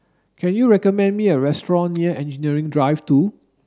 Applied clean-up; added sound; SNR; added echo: none; none; none; none.